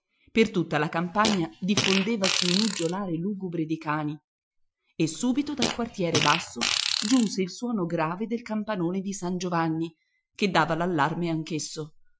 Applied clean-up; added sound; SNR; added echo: classical method Wiener filter.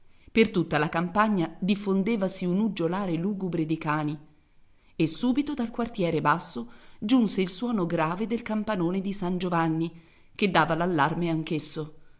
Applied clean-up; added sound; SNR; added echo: none; none; none; none.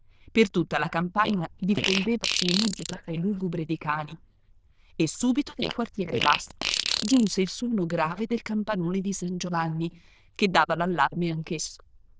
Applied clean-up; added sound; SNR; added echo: neural diffusion model UNIVERSE++.